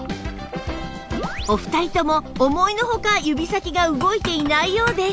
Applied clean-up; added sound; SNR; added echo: none; Boiling; 13 dB; none.